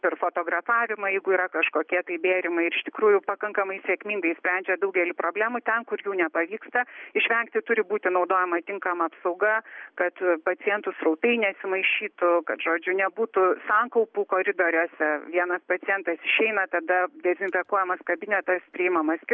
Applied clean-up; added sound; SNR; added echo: none; none; none; none.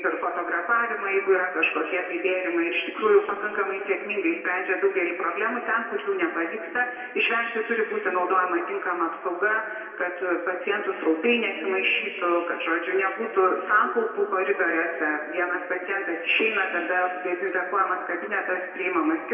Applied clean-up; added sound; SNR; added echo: none; none; none; reverberation time 2.1 s.